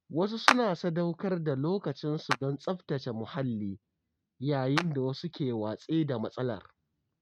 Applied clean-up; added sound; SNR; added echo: neural mask model RNNoise.